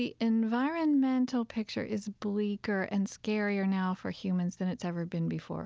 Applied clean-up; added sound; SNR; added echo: none; none; none; none.